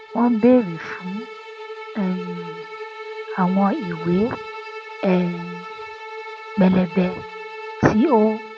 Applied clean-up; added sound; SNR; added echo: none; Bowed string instrument; 12 dB; none.